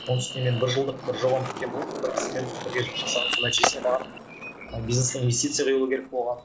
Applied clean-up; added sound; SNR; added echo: none; Skateboard + Chirp, tweet; 5 dB; none.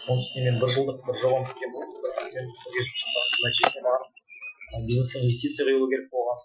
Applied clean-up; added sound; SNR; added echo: classical method Wiener filter.